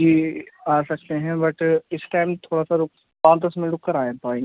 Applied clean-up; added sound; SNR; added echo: none; none; none; none.